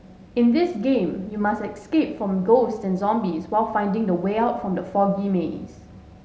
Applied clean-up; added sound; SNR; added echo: none; none; none; none.